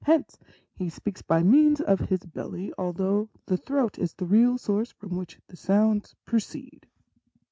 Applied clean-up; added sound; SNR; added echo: none; none; none; none.